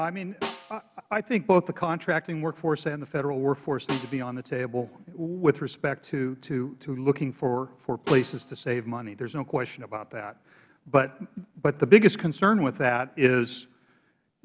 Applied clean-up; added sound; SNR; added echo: none; Snare drum; 16 dB; none.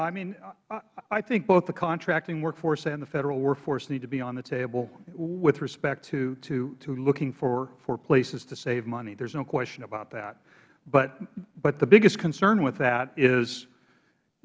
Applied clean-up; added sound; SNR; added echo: none; none; none; none.